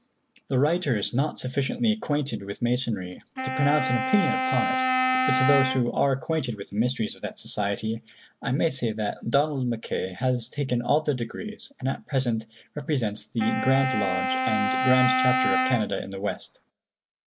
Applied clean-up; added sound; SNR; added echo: none; Wind instrument, woodwind instrument; 0 dB; none.